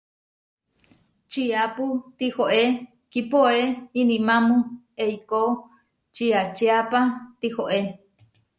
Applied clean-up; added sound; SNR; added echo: none; none; none; none.